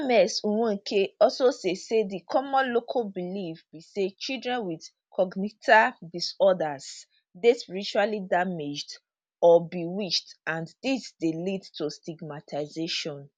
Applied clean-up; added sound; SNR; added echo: none; none; none; none.